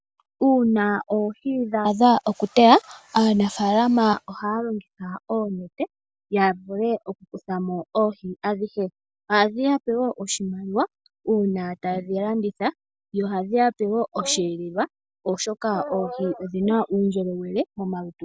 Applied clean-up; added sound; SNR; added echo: none; none; none; none.